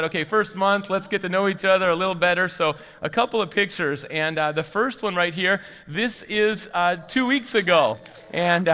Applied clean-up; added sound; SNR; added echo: neural separator model SepFormer DNS4.